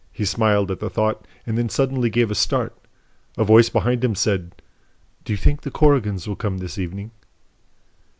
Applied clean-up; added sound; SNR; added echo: none; none; none; none.